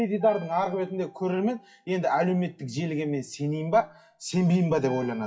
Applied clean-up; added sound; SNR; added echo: classical method WPE with log-MMSE.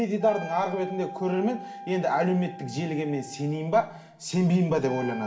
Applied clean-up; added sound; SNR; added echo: none; Wind instrument, woodwind instrument; 15 dB; reverberation time 0.6 s.